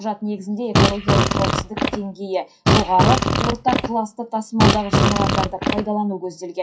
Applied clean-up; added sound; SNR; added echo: classical method WPE with log-MMSE.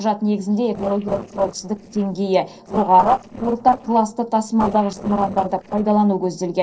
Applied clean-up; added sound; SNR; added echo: neural separator model SepFormer DNS4.